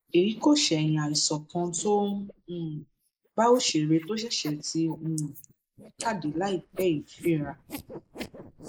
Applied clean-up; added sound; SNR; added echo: neural mask model Resemble Enhance denoiser.